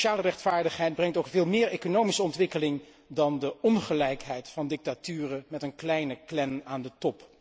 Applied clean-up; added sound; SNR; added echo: none; none; none; none.